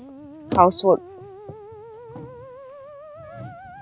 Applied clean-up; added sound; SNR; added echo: none; Musical instrument + Bicycle; 11 dB; none.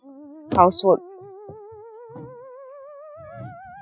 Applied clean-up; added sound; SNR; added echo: classical method Wiener filter.